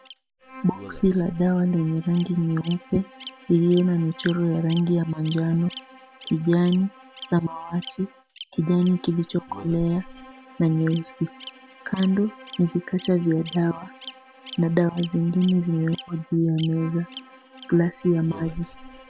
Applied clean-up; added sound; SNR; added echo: none; Bird vocalization, bird call, bird song + Bowed string instrument; 18 dB; none.